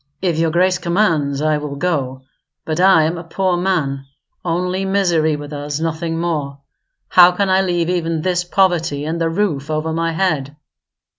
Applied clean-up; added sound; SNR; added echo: none; none; none; none.